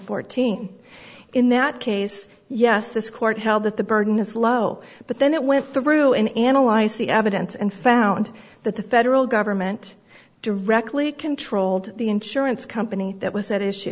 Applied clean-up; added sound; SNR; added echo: none; none; none; none.